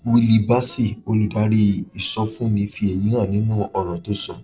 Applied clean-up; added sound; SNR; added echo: neural separator model SepFormer DNS4.